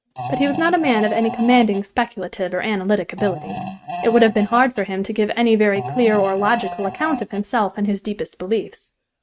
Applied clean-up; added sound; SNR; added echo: neural mask model RNNoise.